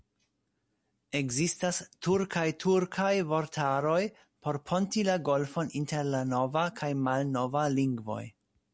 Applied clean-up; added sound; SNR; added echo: none; none; none; none.